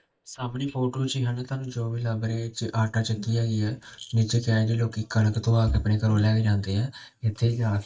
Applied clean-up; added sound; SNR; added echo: neural mask model DeepFilterNet 3.